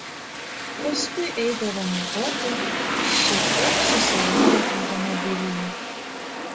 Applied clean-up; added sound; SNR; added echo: none; Rain; -4 dB; reverberation time 0.1 s.